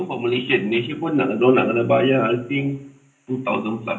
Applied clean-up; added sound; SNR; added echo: none; none; none; reverberation time 0.5 s.